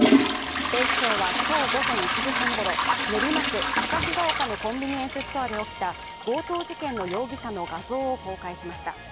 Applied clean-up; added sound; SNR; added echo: none; Trickle, dribble / Toilet flush / Hiss; -4 dB; none.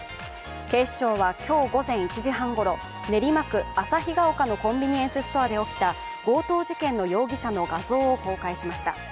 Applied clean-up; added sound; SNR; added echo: none; none; none; none.